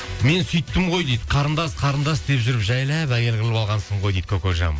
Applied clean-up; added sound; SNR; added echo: none; none; none; none.